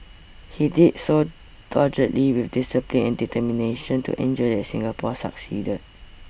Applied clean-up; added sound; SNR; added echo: none; none; none; none.